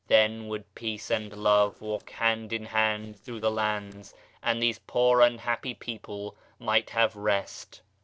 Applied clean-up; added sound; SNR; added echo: neural separator model SepFormer DNS4.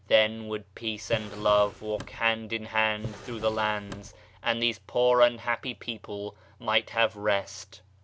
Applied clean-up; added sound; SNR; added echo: none; Drawer open or close; 15 dB; none.